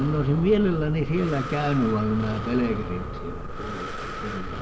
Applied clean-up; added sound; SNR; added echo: none; Breathing; 7 dB; reverberation time 0.6 s.